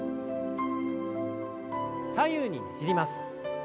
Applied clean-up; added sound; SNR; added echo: none; none; none; none.